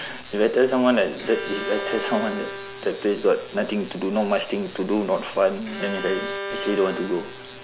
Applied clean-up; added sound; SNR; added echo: none; Bowed string instrument; 11 dB; none.